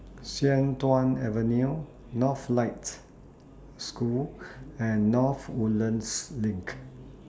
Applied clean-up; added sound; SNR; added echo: none; none; none; none.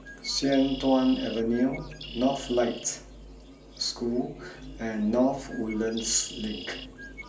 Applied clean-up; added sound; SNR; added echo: none; Bird; 16 dB; reverberation time 0.3 s.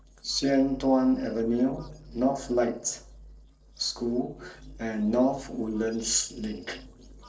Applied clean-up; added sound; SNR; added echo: neural separator model SepFormer DNS4.